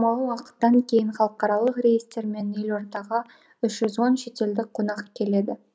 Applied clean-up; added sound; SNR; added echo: none; none; none; none.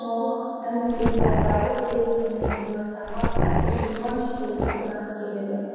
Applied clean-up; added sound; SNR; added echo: none; Growling; -2 dB; reverberation time 2.2 s.